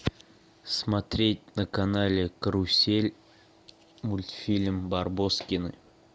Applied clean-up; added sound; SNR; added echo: none; none; none; none.